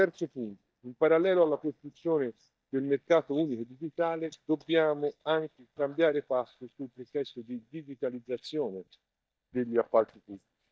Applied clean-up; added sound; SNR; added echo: neural mask model DeepFilterNet 3.